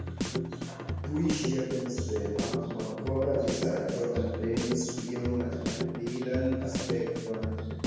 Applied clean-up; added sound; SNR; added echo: none; Drum kit; 2 dB; reverberation time 1.2 s.